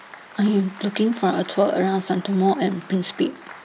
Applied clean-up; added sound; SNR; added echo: none; Applause; 20 dB; none.